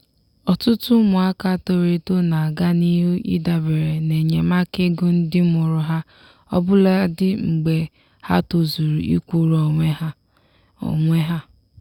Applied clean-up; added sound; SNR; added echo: none; none; none; none.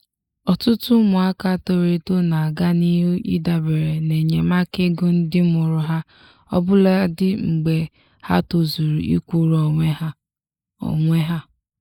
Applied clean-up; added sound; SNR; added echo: neural mask model Resemble Enhance denoiser.